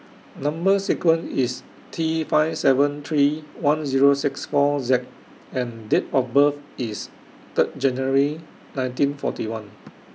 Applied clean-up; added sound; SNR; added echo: none; none; none; none.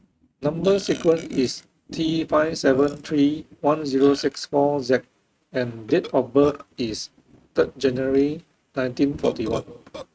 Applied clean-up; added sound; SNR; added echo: neural mask model RNNoise.